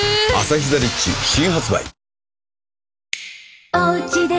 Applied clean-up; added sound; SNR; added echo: none; none; none; none.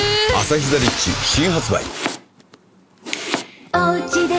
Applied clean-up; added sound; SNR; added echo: none; Domestic sounds, home sounds; 11 dB; none.